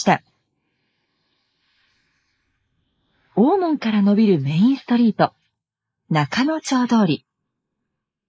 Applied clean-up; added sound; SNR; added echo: neural mask model Resemble Enhance denoiser.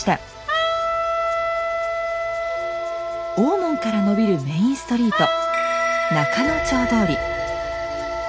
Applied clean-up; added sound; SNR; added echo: none; Wind instrument, woodwind instrument; 1 dB; none.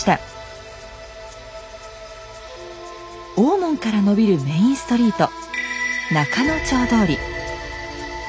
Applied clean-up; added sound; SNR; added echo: none; none; none; none.